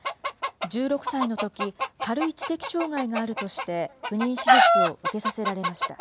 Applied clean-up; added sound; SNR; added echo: none; Chicken, rooster; -3 dB; none.